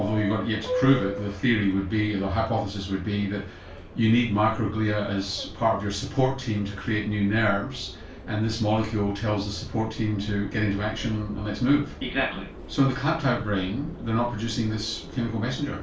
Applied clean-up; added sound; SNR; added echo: none; Subway, metro, underground; 13 dB; reverberation time 0.3 s.